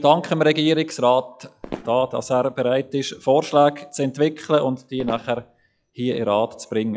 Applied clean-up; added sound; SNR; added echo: classical method log-MMSE.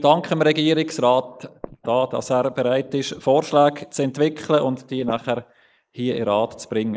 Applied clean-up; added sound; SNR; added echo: neural mask model Resemble Enhance denoiser.